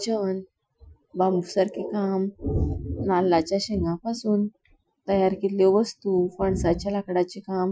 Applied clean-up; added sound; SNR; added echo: classical method Wiener filter.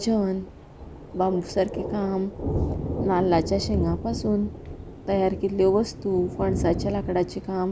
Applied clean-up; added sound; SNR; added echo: none; Thunder; 6 dB; none.